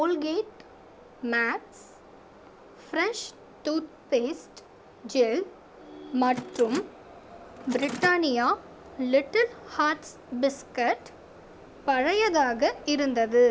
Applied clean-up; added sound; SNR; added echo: none; Mechanisms; 14 dB; none.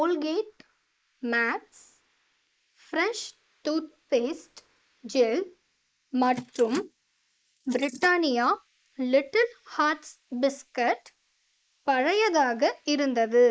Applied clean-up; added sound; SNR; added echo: neural mask model Resemble Enhance denoiser.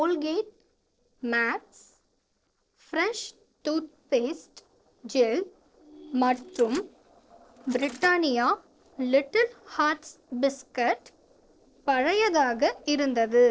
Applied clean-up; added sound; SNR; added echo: neural separator model SepFormer DNS4.